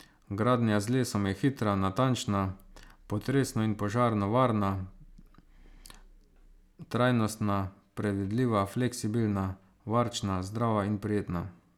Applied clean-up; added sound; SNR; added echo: none; none; none; none.